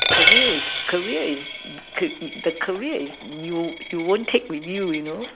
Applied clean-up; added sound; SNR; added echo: none; Coin (dropping) + Hi-hat; -1 dB; none.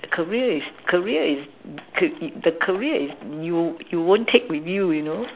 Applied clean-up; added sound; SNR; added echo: none; none; none; none.